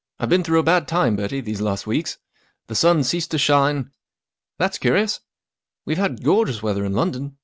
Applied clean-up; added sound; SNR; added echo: none; none; none; none.